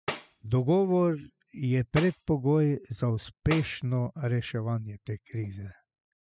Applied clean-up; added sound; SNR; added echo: classical method spectral subtraction.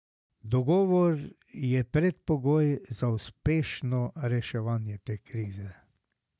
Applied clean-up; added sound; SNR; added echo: none; none; none; none.